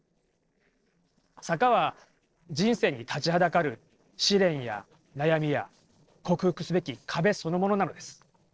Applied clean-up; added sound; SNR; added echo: neural separator model SepFormer DNS4.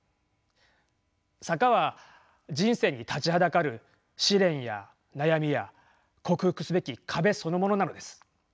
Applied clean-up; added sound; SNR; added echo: none; none; none; none.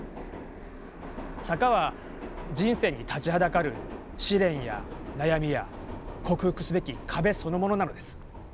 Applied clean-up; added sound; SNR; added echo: none; Subway, metro, underground; 10 dB; none.